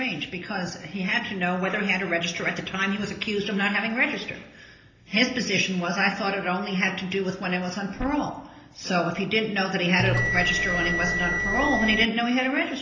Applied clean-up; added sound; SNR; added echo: none; Bell; -1 dB; reverberation time 0.8 s.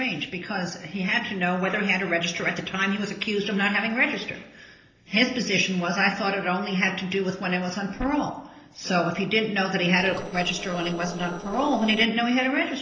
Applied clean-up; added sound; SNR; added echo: neural separator model SepFormer DNS4.